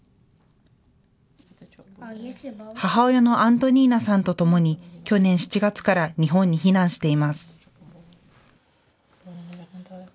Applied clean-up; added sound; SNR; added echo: none; none; none; none.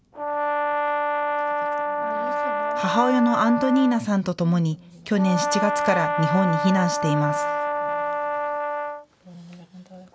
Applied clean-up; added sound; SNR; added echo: none; Brass instrument; 1 dB; none.